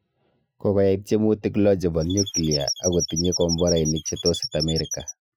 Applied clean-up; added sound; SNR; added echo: classical method Wiener filter.